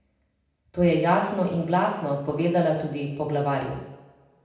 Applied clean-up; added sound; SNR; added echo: none; none; none; reverberation time 0.8 s.